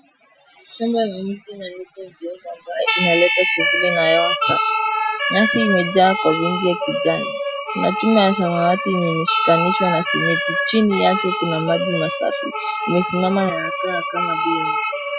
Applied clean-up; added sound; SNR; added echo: classical method Wiener filter.